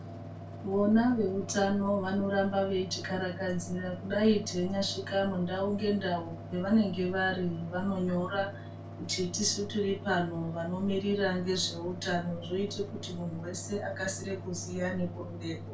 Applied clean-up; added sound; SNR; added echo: none; Mechanical fan; 11 dB; reverberation time 0.2 s.